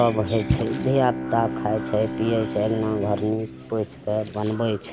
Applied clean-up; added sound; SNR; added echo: none; Splash, splatter + Bowed string instrument; 6 dB; none.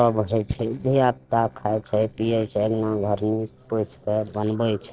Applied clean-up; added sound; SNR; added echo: neural separator model SepFormer DNS4.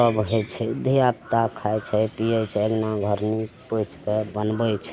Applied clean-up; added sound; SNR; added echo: none; none; none; none.